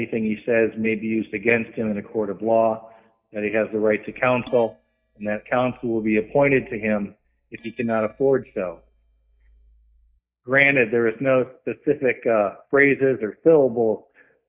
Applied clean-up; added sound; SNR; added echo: neural mask model DeepFilterNet 3.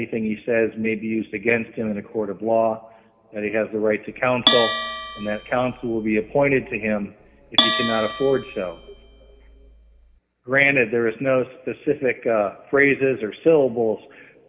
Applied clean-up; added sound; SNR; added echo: none; Bell; 4 dB; reverberation time 1.3 s.